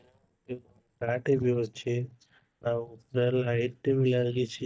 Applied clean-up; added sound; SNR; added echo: neural mask model DeepFilterNet 3.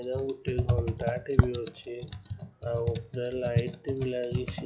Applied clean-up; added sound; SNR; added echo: classical method log-MMSE.